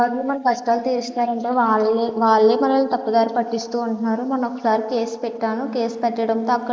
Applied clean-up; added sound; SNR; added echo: neural mask model Resemble Enhance denoiser.